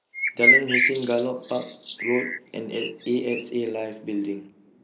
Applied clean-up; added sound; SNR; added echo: neural mask model Resemble Enhance denoiser.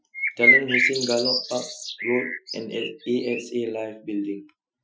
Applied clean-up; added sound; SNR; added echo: classical method Wiener filter.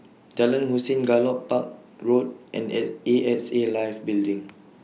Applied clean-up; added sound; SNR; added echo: none; none; none; none.